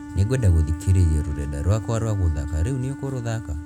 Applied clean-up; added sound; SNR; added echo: none; Wind instrument, woodwind instrument; 14 dB; none.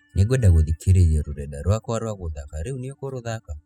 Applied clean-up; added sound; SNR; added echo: classical method spectral subtraction.